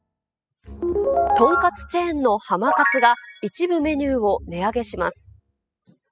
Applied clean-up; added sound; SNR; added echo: classical method spectral subtraction.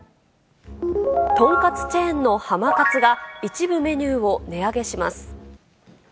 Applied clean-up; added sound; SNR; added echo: none; Bowed string instrument; 17 dB; none.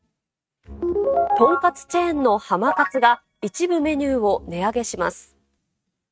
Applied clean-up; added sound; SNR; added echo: neural mask model RNNoise.